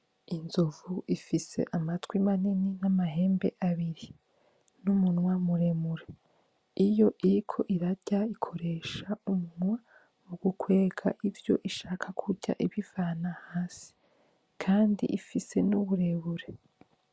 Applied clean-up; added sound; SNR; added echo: none; none; none; none.